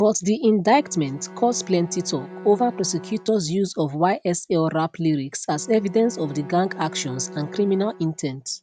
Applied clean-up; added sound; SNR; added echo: none; Bowed string instrument; 18 dB; none.